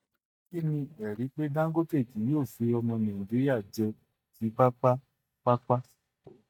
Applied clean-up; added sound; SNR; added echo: neural mask model DeepFilterNet 3.